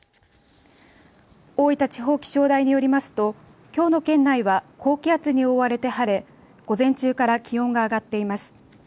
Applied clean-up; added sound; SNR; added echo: none; none; none; none.